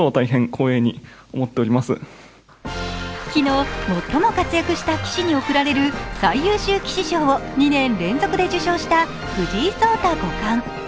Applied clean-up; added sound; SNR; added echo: none; none; none; none.